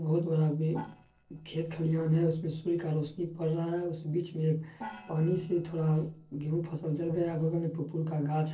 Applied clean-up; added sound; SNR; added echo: neural separator model SepFormer DNS4.